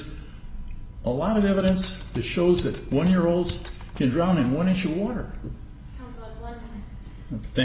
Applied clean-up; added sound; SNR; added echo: none; Mechanisms; 14 dB; none.